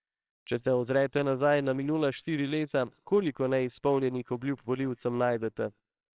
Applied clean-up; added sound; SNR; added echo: neural separator model SepFormer WHAMR!.